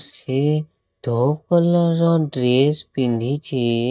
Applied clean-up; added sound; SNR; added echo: neural mask model DeepFilterNet 3.